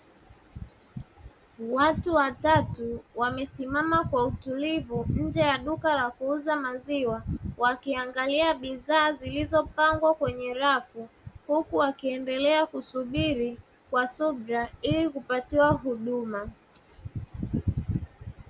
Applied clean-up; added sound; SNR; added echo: none; none; none; none.